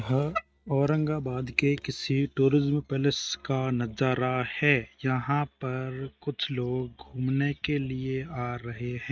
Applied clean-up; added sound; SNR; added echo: neural mask model RNNoise.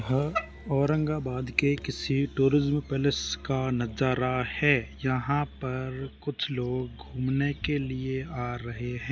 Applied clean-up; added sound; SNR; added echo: none; Musical instrument; 18 dB; none.